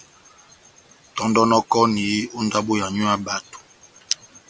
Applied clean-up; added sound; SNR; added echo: none; none; none; none.